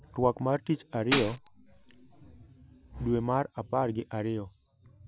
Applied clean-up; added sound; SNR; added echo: none; Tambourine; 4 dB; none.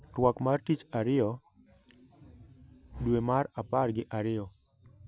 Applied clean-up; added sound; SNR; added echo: none; none; none; none.